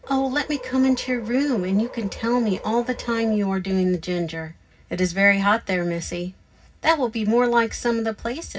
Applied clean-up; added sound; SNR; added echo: none; Subway, metro, underground; 16 dB; reverberation time 0.4 s.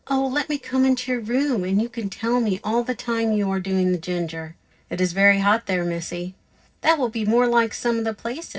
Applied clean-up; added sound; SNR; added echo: neural separator model SepFormer DNS4.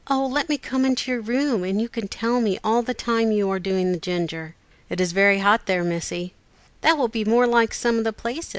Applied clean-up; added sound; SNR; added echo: none; none; none; none.